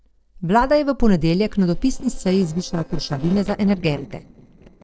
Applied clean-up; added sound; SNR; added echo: neural separator model SepFormer DNS4.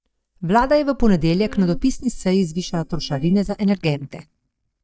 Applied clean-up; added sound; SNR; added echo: neural mask model DeepFilterNet 3.